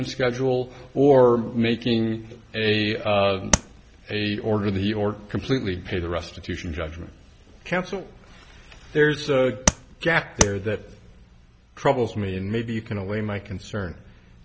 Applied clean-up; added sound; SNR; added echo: none; Tap; -2 dB; none.